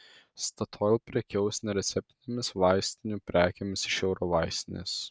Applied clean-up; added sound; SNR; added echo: none; none; none; none.